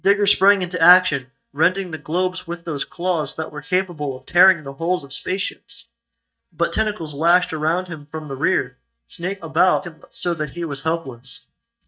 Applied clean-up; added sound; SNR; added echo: neural mask model DeepFilterNet 3.